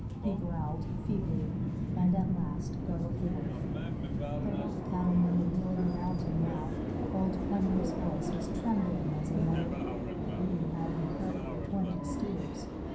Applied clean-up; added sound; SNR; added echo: none; Subway, metro, underground; 0 dB; reverberation time 0.6 s.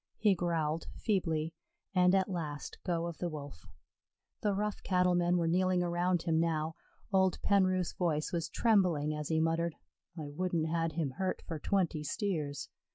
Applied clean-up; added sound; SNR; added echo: none; none; none; none.